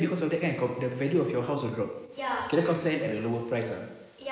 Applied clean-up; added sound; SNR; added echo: neural mask model Resemble Enhance denoiser.